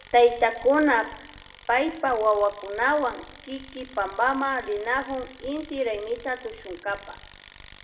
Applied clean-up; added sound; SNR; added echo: none; Tools; 19 dB; reverberation time 0.8 s.